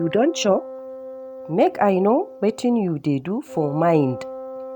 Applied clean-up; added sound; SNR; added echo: none; Wind instrument, woodwind instrument; 14 dB; none.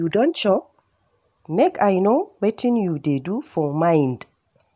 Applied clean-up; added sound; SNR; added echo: none; none; none; none.